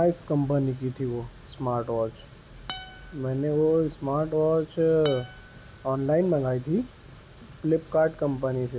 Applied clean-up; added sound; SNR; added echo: none; Acoustic guitar; 17 dB; none.